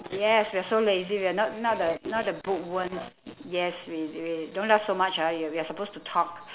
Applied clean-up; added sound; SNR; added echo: none; none; none; none.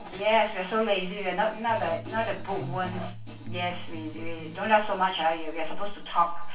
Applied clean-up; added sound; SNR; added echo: none; Electric guitar; 14 dB; reverberation time 0.2 s.